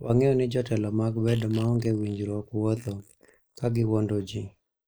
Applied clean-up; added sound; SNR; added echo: neural mask model Resemble Enhance denoiser.